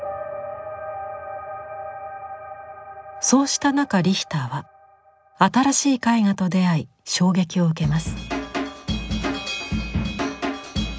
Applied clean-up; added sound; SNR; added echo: none; none; none; none.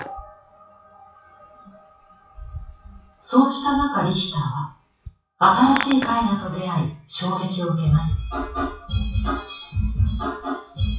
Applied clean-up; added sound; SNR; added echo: classical method WPE with log-MMSE.